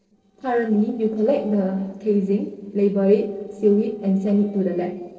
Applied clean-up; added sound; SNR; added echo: neural separator model SepFormer DNS4.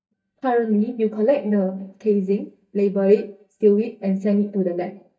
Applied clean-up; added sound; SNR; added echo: neural mask model DeepFilterNet 3.